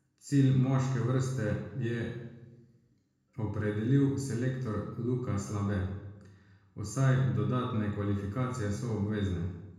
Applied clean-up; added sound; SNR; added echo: none; none; none; reverberation time 1.0 s.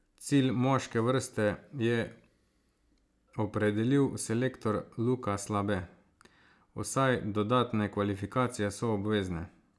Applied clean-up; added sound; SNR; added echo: none; none; none; none.